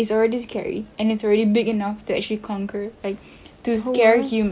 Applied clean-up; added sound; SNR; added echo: none; none; none; none.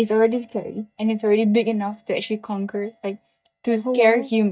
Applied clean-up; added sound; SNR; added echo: neural mask model DeepFilterNet 3.